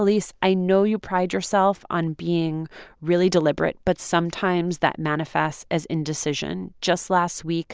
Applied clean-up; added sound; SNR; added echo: none; none; none; none.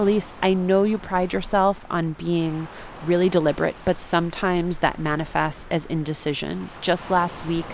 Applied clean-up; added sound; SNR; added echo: none; Cricket / Motor vehicle (road) + Waves, surf; 16 dB; none.